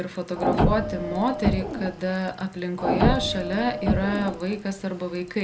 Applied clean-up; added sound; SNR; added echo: none; Printer + Alarm; 0 dB; none.